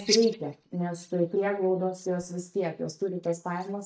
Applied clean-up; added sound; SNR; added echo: neural mask model DeepFilterNet 3.